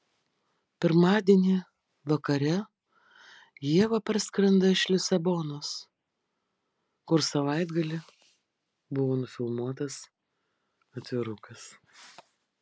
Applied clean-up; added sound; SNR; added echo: none; none; none; none.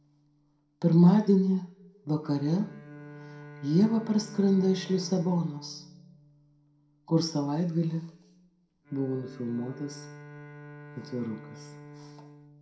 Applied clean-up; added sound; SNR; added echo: none; Bowed string instrument; 20 dB; reverberation time 0.4 s.